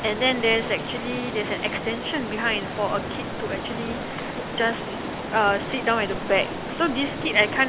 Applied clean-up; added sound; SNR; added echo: none; Stream; 5 dB; none.